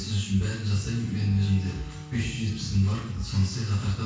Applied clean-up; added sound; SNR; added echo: none; Wind instrument, woodwind instrument; 19 dB; reverberation time 0.6 s.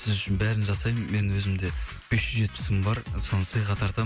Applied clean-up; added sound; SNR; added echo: none; none; none; none.